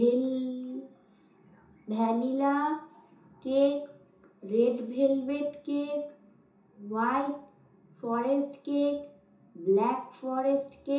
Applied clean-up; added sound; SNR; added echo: none; none; none; reverberation time 0.6 s.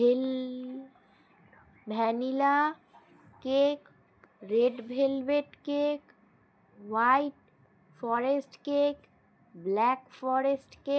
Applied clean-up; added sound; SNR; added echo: none; none; none; none.